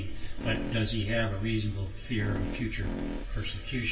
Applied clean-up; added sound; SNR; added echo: none; Fart; 6 dB; reverberation time 0.2 s.